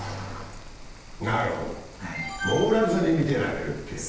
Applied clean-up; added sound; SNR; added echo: none; Rain; 15 dB; reverberation time 0.9 s.